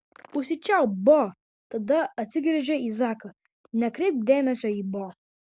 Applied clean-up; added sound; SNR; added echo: none; none; none; none.